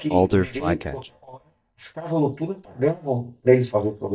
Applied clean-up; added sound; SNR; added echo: neural mask model DeepFilterNet 3.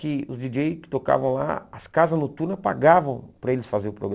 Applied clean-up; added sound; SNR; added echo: none; none; none; none.